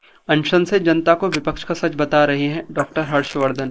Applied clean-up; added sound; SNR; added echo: neural mask model Resemble Enhance denoiser.